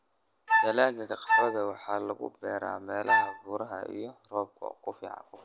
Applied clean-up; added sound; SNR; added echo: none; Wind instrument, woodwind instrument; -5 dB; none.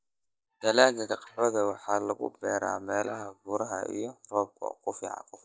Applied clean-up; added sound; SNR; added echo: neural mask model DeepFilterNet 3.